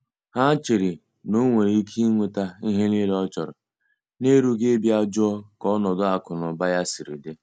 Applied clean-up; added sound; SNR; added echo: none; none; none; none.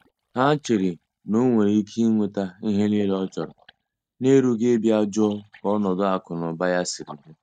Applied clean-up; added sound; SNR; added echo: neural mask model DeepFilterNet 3.